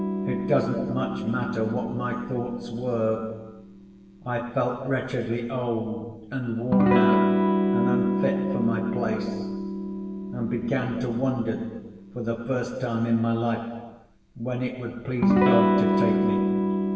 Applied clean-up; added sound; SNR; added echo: none; Electric guitar / Strum; -1 dB; reverberation time 1.3 s.